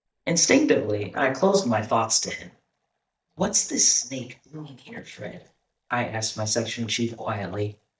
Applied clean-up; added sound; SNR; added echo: neural mask model DeepFilterNet 3.